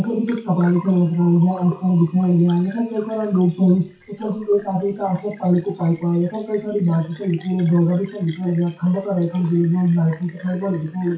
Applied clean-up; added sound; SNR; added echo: classical method WPE with log-MMSE.